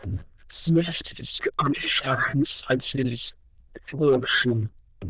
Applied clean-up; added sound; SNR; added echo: neural diffusion model UNIVERSE++.